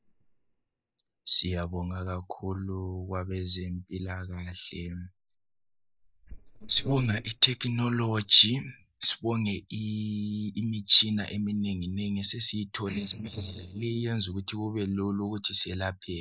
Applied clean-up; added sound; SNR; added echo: neural mask model DeepFilterNet 3.